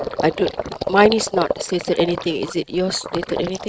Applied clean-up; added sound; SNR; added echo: neural mask model RNNoise.